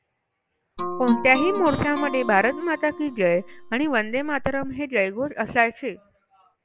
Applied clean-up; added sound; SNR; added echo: none; Guitar; 7 dB; none.